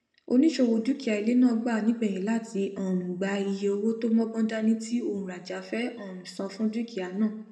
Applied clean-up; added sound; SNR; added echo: none; none; none; reverberation time 0.7 s.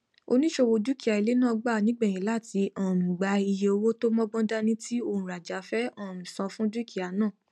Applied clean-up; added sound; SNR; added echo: none; none; none; none.